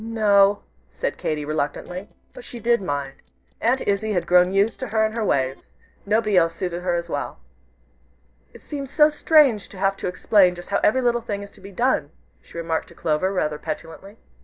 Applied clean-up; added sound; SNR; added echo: neural separator model SepFormer DNS4.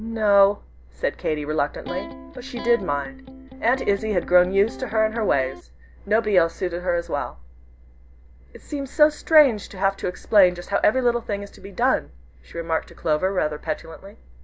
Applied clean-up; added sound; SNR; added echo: none; Electric guitar; 14 dB; none.